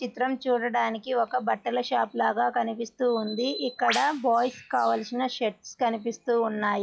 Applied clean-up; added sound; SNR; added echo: classical method log-MMSE.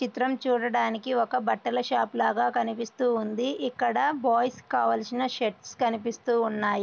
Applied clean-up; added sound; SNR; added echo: none; none; none; none.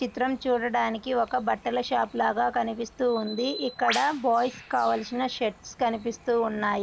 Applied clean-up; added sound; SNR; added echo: none; Bird; 15 dB; none.